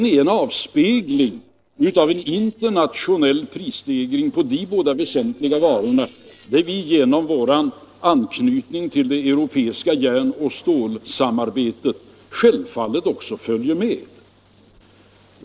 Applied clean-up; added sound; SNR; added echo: neural separator model SepFormer DNS4.